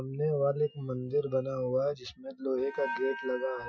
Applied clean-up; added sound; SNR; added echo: classical method Wiener filter.